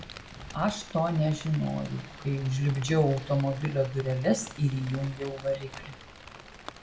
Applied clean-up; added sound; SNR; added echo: none; Rain; 17 dB; reverberation time 0.8 s.